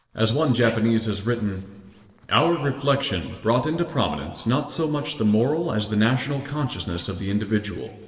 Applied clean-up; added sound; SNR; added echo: neural separator model SepFormer DNS4.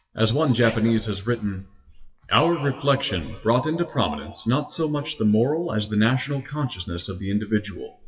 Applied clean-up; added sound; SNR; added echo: classical method WPE with log-MMSE.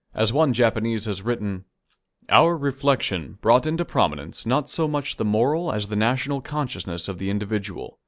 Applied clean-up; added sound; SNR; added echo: none; none; none; none.